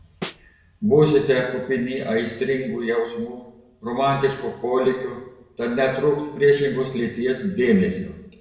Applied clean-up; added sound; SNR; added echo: none; Snare drum; 10 dB; reverberation time 0.8 s.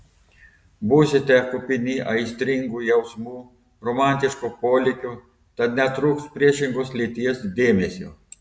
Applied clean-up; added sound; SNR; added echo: none; none; none; none.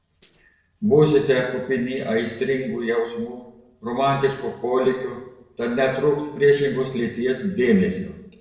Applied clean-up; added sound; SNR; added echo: neural separator model SepFormer DNS4.